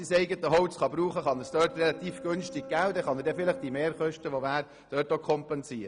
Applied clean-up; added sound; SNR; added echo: none; Boat, Water vehicle; 15 dB; none.